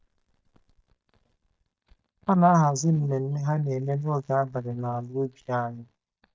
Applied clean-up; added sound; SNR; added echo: neural mask model DeepFilterNet 3.